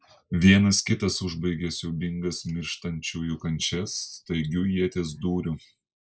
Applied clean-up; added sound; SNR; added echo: neural mask model Resemble Enhance denoiser.